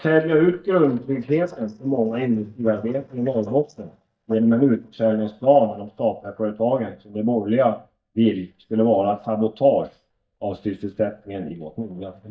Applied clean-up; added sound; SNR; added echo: neural mask model DeepFilterNet 3.